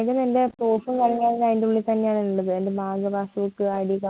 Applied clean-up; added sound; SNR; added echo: none; none; none; none.